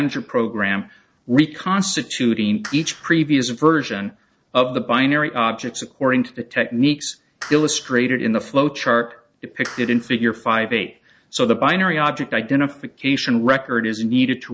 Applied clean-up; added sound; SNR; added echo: neural separator model SepFormer DNS4.